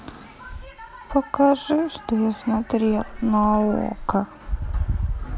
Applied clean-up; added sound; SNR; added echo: none; Water / Splash, splatter; 13 dB; none.